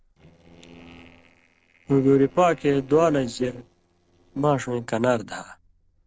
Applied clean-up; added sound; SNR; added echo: neural separator model SepFormer DNS4.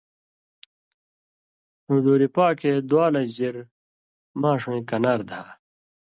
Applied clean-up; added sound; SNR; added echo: none; none; none; none.